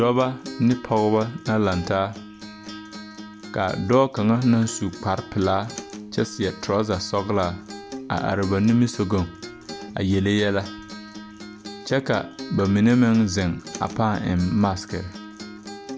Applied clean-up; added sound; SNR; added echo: none; Acoustic guitar; 14 dB; none.